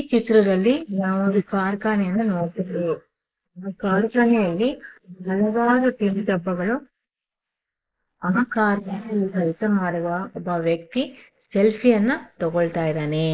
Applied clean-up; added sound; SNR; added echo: neural mask model Resemble Enhance denoiser.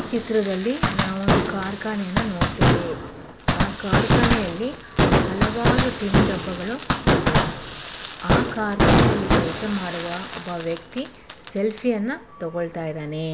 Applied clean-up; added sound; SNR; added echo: none; Fireworks; -5 dB; none.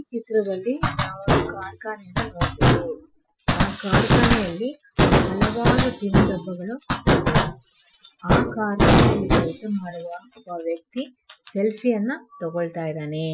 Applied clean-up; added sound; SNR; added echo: classical method Wiener filter.